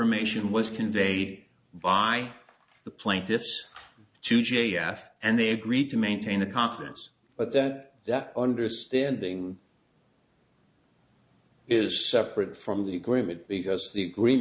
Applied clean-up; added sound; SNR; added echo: none; none; none; none.